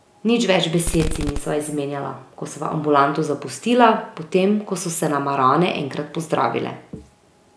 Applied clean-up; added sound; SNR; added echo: none; Fireworks; 6 dB; none.